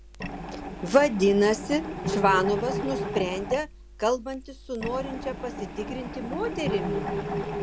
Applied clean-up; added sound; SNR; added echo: none; Mechanisms; 5 dB; none.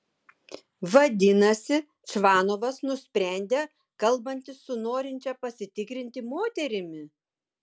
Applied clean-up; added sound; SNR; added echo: none; none; none; none.